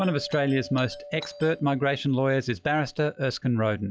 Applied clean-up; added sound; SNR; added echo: classical method log-MMSE.